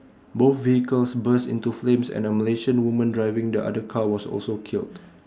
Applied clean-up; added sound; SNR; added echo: none; none; none; none.